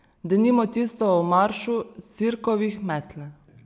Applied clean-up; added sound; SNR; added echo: none; none; none; none.